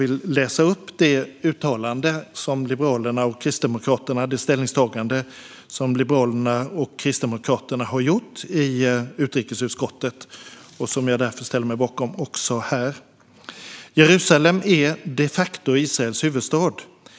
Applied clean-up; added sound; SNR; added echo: none; none; none; none.